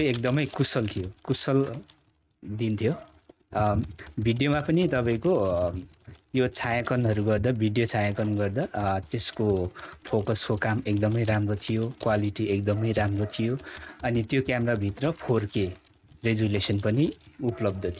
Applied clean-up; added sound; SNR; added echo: neural mask model RNNoise.